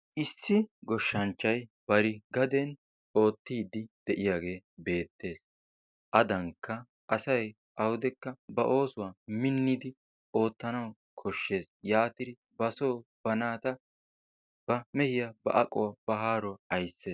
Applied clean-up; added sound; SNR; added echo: none; none; none; none.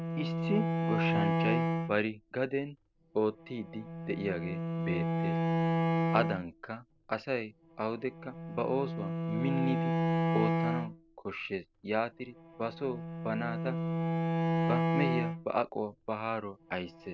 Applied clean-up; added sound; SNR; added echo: none; Bowed string instrument; -3 dB; none.